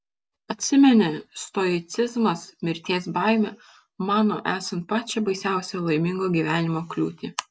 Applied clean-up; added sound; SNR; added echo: none; none; none; none.